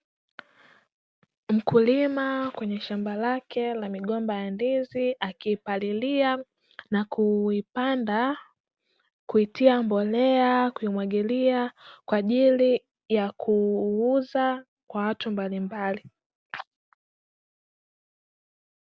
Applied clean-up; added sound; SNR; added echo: none; none; none; none.